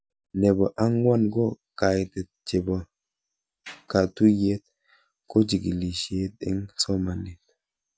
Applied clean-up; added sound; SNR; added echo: none; none; none; none.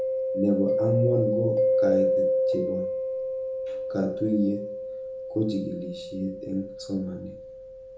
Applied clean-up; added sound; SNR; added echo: none; Mallet percussion; -2 dB; reverberation time 1.0 s.